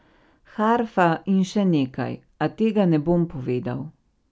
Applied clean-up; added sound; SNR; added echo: none; none; none; none.